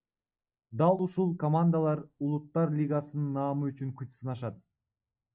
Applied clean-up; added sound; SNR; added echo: neural mask model DeepFilterNet 3.